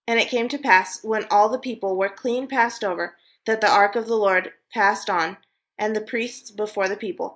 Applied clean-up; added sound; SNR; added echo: neural mask model Resemble Enhance denoiser.